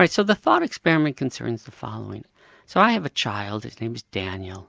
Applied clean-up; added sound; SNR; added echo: none; none; none; none.